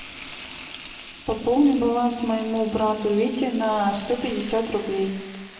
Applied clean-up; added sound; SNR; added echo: none; Frying (food); 15 dB; reverberation time 1.1 s.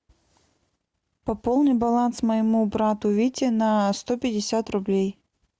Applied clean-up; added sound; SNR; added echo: none; none; none; none.